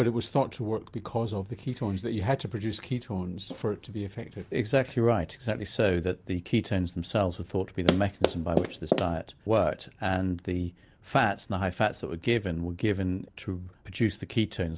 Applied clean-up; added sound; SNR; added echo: none; Run; 0 dB; none.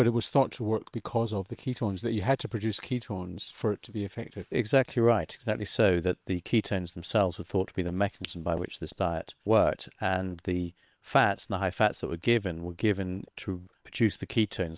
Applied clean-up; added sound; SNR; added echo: neural separator model SepFormer WHAM!.